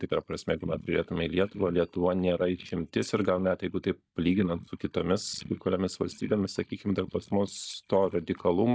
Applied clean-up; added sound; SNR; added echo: neural mask model DeepFilterNet 3.